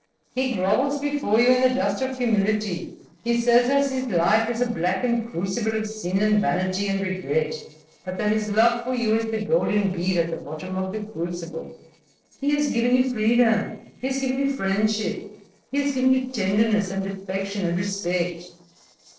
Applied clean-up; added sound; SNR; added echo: neural separator model SepFormer DNS4.